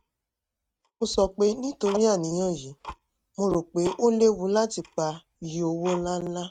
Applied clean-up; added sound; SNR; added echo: neural mask model RNNoise.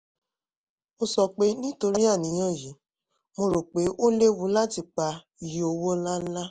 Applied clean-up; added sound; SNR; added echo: none; none; none; none.